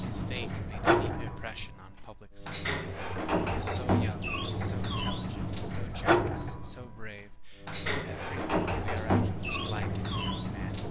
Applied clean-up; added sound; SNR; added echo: none; Sliding door; -3 dB; none.